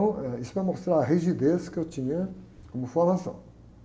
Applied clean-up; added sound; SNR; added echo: none; none; none; reverberation time 0.7 s.